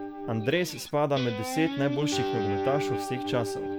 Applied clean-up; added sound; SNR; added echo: none; Guitar; 2 dB; none.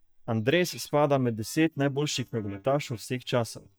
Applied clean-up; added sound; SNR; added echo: neural mask model DeepFilterNet 3.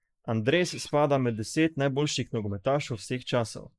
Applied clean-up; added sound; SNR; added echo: neural mask model Resemble Enhance denoiser.